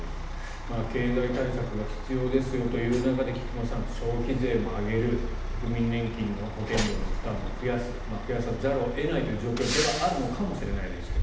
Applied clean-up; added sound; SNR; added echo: none; Truck; 3 dB; reverberation time 0.8 s.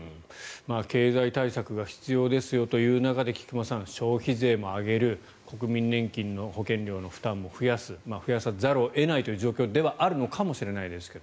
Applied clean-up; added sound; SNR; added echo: none; none; none; none.